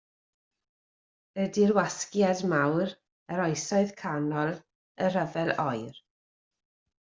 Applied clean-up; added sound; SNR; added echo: none; none; none; none.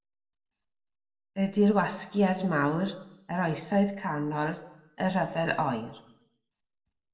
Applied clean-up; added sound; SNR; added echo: none; none; none; reverberation time 0.8 s.